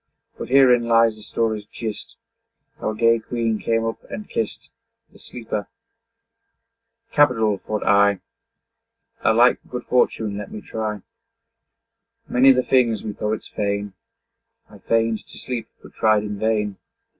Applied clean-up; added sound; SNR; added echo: none; none; none; none.